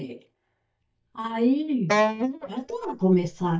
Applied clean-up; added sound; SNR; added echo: neural mask model DeepFilterNet 3.